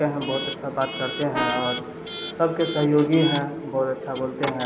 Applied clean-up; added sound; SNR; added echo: none; Coin (dropping) / Alarm + Brass instrument; 5 dB; none.